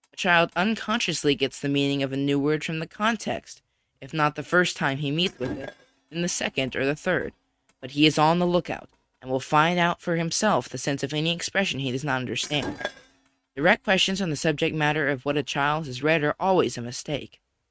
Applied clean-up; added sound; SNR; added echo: neural mask model RNNoise.